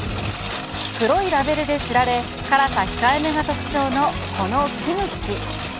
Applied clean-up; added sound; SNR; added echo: none; Engine; 10 dB; none.